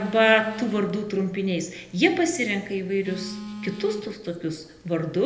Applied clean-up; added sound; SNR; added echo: none; Telephone; 14 dB; reverberation time 0.8 s.